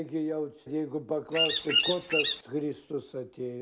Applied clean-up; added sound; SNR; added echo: none; Bird vocalization, bird call, bird song; -5 dB; none.